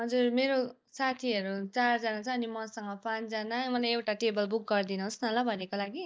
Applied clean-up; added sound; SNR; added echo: neural mask model DeepFilterNet 3.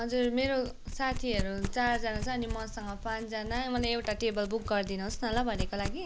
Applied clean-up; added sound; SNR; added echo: none; Domestic sounds, home sounds; 5 dB; none.